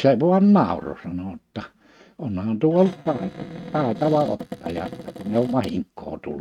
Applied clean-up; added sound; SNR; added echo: neural mask model RNNoise.